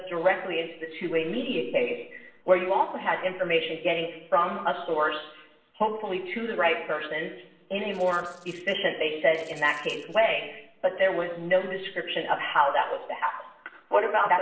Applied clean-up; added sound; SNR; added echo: neural separator model SepFormer DNS4.